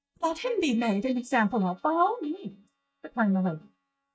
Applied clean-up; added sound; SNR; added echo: neural mask model DeepFilterNet 3.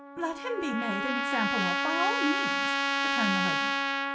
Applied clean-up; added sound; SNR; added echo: none; Trumpet; -4 dB; reverberation time 0.5 s.